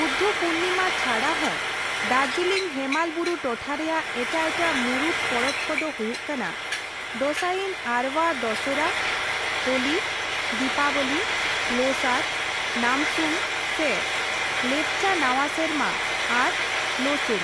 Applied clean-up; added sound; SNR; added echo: none; Frying (food); -1 dB; none.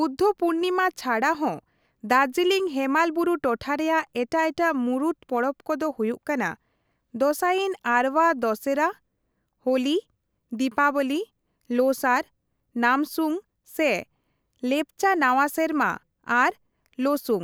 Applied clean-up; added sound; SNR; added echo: none; none; none; none.